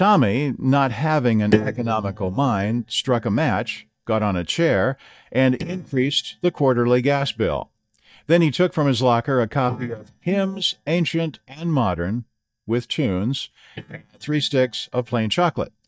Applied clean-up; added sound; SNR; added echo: neural mask model DeepFilterNet 3.